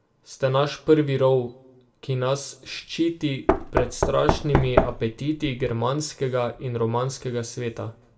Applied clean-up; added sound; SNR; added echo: none; Knock; 0 dB; reverberation time 0.3 s.